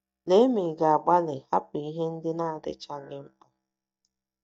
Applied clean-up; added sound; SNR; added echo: neural mask model DeepFilterNet 3.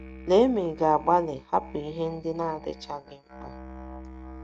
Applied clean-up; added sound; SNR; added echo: neural mask model RNNoise.